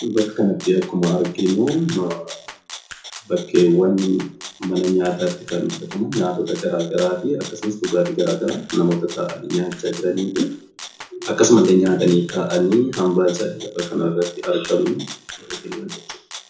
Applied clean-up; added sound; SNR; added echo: none; Rattle (instrument); 17 dB; reverberation time 0.5 s.